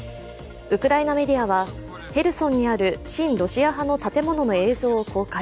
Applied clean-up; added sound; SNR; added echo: none; none; none; none.